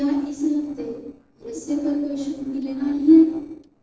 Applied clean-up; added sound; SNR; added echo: neural separator model SepFormer DNS4.